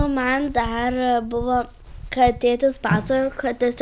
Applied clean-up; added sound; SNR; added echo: none; none; none; none.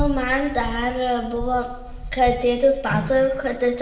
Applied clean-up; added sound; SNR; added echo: none; none; none; reverberation time 0.9 s.